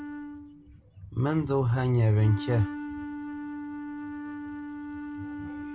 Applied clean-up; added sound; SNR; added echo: none; Wind instrument, woodwind instrument; 9 dB; none.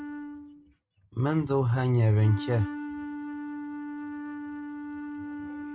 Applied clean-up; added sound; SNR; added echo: neural mask model RNNoise.